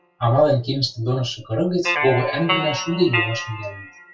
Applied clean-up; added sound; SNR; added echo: classical method WPE with log-MMSE.